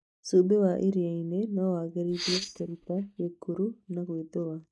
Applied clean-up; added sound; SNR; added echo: neural mask model DeepFilterNet 3.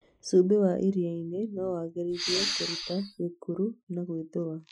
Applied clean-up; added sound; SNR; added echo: classical method Wiener filter.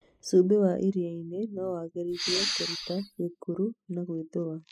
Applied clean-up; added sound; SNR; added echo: classical method spectral subtraction.